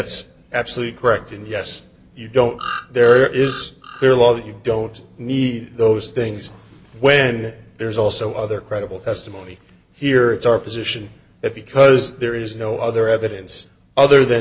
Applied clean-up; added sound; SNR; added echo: none; Bird vocalization, bird call, bird song; 12 dB; none.